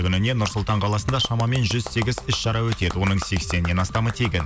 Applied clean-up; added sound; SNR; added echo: none; Clapping; 15 dB; none.